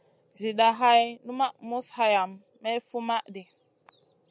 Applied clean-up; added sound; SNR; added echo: none; none; none; none.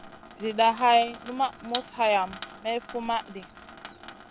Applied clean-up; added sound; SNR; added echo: none; Sink (filling or washing) / Water tap, faucet; 15 dB; none.